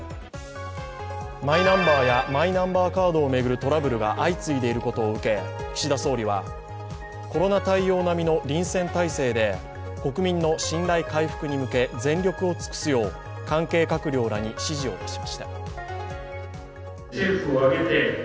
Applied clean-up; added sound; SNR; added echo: none; none; none; none.